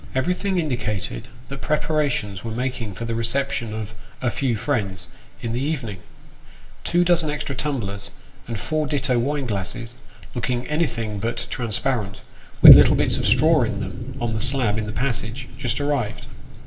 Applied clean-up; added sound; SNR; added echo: none; Boom; 5 dB; reverberation time 0.7 s.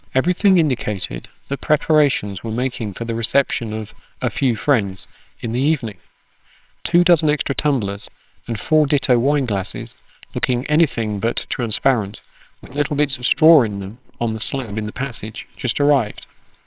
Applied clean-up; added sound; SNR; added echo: neural separator model SepFormer WHAMR!.